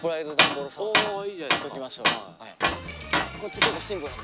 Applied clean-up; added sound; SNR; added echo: none; Tools; -5 dB; none.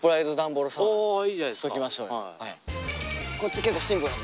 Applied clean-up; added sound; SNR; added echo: none; none; none; none.